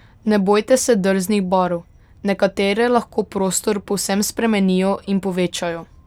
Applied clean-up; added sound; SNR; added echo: none; none; none; none.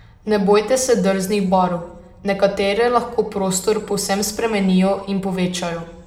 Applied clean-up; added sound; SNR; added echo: none; none; none; reverberation time 0.7 s.